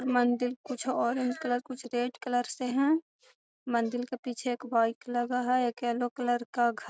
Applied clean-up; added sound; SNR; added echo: none; none; none; none.